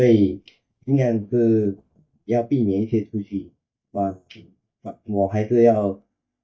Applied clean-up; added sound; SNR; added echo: neural mask model DeepFilterNet 3.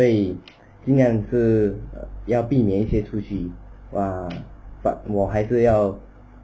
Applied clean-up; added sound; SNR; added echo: none; none; none; none.